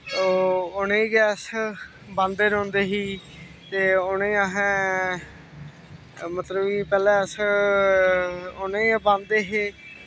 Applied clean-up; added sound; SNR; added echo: none; none; none; none.